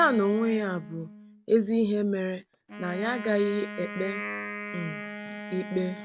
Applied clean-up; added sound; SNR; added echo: none; Wind instrument, woodwind instrument; 11 dB; none.